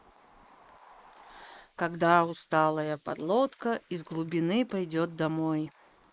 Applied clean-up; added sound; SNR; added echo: neural mask model Resemble Enhance denoiser.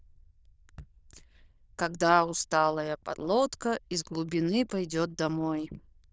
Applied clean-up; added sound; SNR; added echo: neural diffusion model UNIVERSE++.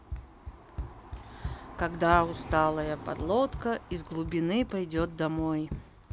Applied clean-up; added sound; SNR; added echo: none; Run; 11 dB; none.